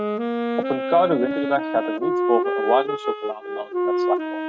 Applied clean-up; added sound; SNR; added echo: neural mask model RNNoise.